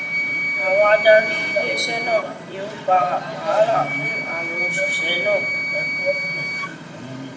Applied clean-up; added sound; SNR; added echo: none; Wind instrument, woodwind instrument; 3 dB; reverberation time 1.0 s.